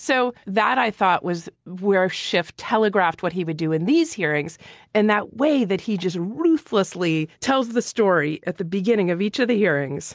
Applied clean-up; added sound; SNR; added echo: none; none; none; none.